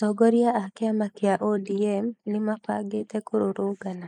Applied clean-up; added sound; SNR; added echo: neural mask model Resemble Enhance denoiser.